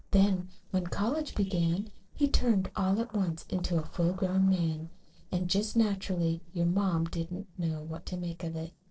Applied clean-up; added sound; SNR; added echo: neural separator model SepFormer DNS4.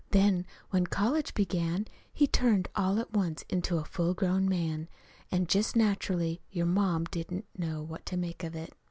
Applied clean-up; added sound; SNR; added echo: none; none; none; none.